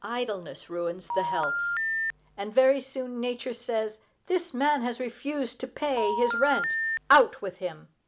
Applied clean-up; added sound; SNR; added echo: none; Telephone; 2 dB; none.